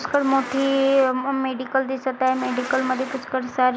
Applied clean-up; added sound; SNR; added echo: none; Insect; 13 dB; none.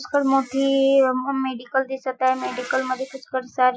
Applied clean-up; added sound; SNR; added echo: classical method Wiener filter.